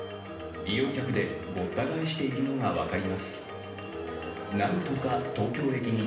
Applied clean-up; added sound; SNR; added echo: none; Organ; 14 dB; reverberation time 0.8 s.